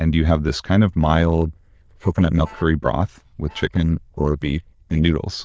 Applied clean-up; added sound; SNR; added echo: neural diffusion model UNIVERSE++.